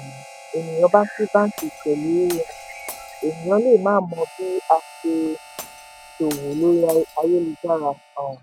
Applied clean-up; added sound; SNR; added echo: none; Glass + Harmonica; 18 dB; none.